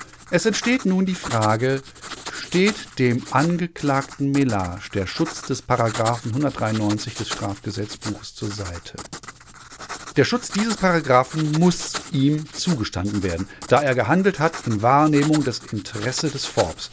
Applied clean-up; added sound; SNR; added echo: none; Writing; 14 dB; none.